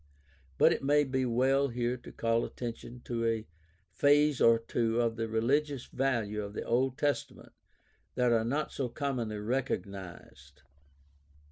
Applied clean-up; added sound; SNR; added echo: none; none; none; none.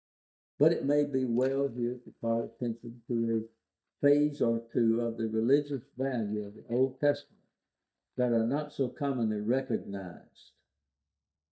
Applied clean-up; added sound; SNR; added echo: neural mask model DeepFilterNet 3.